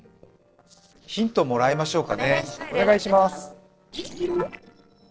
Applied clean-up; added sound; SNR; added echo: neural separator model SepFormer DNS4.